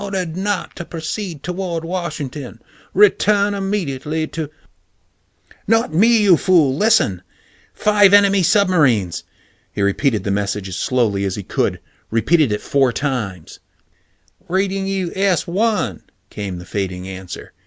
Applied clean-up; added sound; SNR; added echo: none; none; none; none.